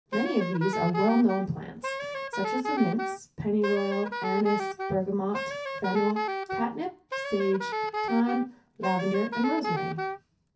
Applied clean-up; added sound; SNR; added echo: none; Wind instrument, woodwind instrument; 4 dB; reverberation time 0.3 s.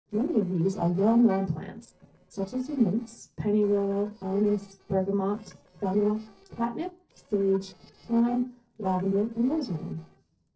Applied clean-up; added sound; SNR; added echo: neural separator model SepFormer DNS4.